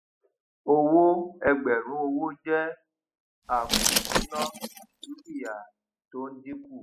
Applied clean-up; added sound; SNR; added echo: classical method spectral subtraction.